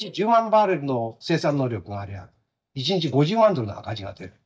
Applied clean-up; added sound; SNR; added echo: neural mask model DeepFilterNet 3.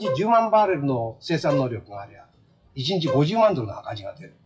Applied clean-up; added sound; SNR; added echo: classical method WPE with log-MMSE.